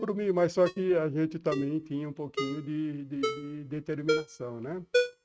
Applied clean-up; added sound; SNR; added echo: neural mask model RNNoise.